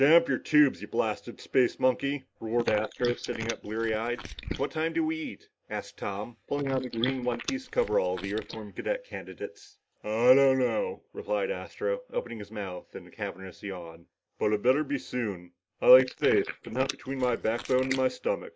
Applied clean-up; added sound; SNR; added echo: neural mask model Resemble Enhance denoiser.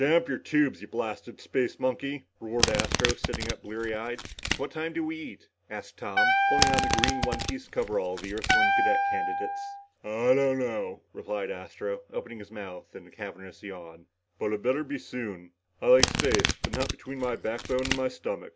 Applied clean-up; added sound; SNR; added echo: none; Domestic sounds, home sounds + Wind instrument, woodwind instrument; -2 dB; none.